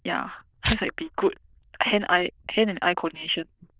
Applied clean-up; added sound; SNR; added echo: neural diffusion model UNIVERSE++.